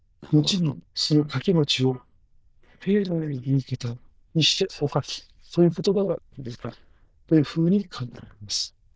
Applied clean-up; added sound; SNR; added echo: neural diffusion model UNIVERSE++.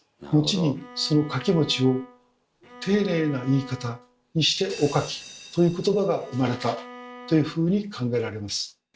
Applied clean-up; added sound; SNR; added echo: none; Bowed string instrument; 18 dB; none.